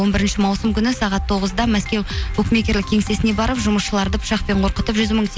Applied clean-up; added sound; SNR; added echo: none; none; none; none.